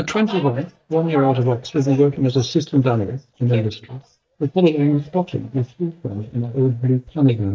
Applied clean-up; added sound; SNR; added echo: neural mask model DeepFilterNet 3.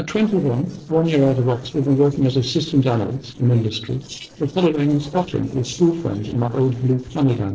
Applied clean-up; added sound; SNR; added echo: neural separator model SepFormer DNS4.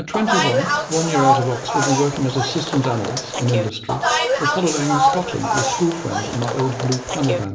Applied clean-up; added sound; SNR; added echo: none; Bus; 0 dB; reverberation time 1.6 s.